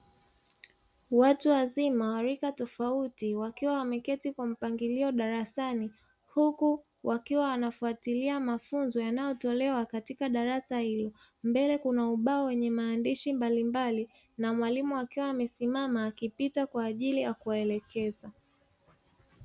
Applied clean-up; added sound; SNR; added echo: none; none; none; none.